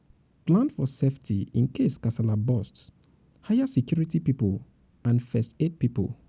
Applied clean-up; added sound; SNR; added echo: none; none; none; none.